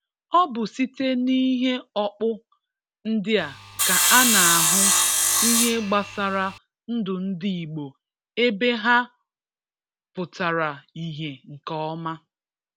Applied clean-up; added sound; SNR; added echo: none; Sawing; -4 dB; none.